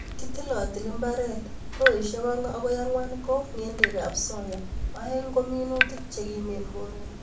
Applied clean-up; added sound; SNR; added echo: none; Drip / Water tap, faucet; 4 dB; reverberation time 0.3 s.